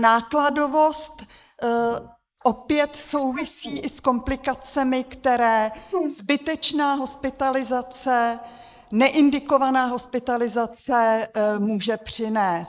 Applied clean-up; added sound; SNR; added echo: neural mask model Resemble Enhance denoiser.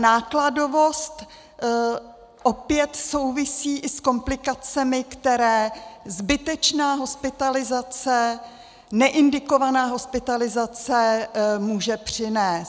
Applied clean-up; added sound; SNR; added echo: none; none; none; none.